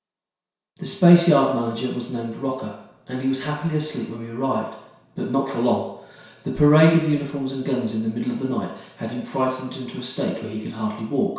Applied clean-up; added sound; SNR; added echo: none; none; none; reverberation time 0.7 s.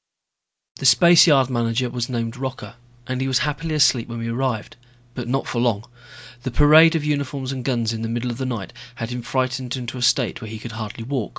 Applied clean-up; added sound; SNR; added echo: none; none; none; none.